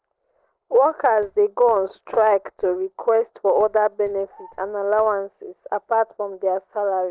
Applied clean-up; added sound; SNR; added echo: neural separator model SepFormer DNS4.